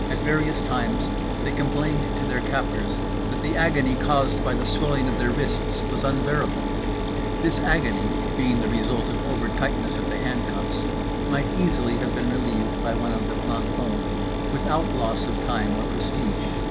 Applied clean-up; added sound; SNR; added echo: none; Mechanisms; -3 dB; none.